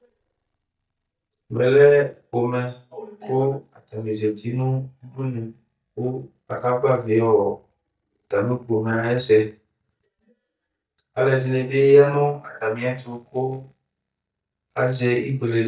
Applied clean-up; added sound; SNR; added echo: neural mask model DeepFilterNet 3.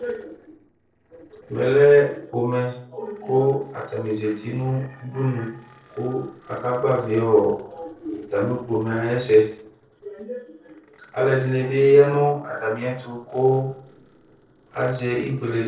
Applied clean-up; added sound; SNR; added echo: neural separator model SepFormer DNS4.